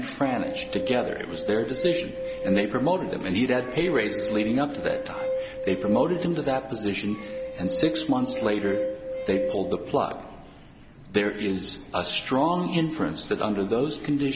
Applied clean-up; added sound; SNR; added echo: none; Glass; 6 dB; none.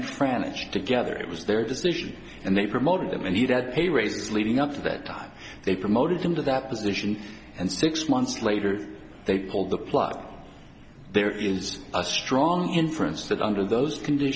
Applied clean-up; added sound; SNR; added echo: none; none; none; none.